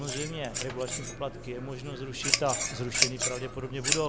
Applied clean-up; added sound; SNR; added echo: none; Scissors; -2 dB; none.